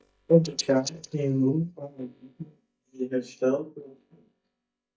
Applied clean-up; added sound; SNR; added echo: neural mask model DeepFilterNet 3.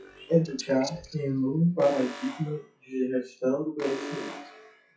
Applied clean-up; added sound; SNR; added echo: classical method WPE with log-MMSE.